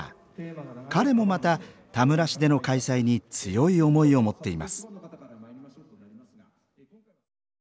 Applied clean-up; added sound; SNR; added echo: none; none; none; none.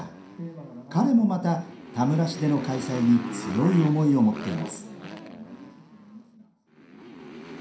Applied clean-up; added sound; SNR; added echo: none; Motorcycle; 14 dB; reverberation time 0.5 s.